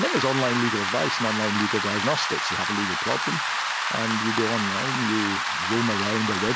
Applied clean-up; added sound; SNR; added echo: none; Rain; -1 dB; none.